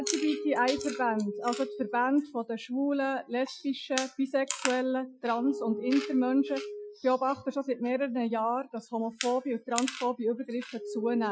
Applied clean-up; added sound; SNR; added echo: classical method Wiener filter.